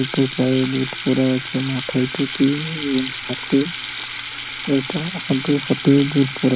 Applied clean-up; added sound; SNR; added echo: none; Sink (filling or washing) / Water tap, faucet; 9 dB; none.